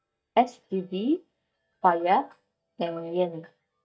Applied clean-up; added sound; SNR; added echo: neural mask model DeepFilterNet 3.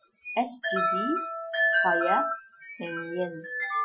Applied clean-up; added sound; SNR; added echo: classical method Wiener filter.